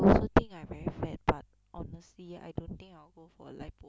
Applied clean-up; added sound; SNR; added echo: none; none; none; none.